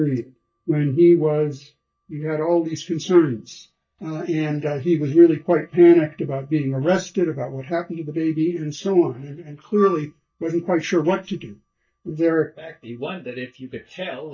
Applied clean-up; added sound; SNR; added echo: neural mask model DeepFilterNet 3.